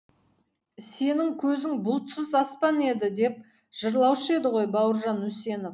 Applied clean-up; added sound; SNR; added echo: none; none; none; none.